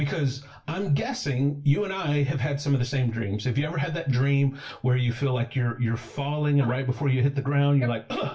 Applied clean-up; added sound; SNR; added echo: none; none; none; reverberation time 0.2 s.